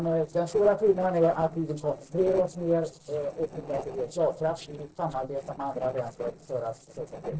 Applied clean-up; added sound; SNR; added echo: neural separator model SepFormer DNS4.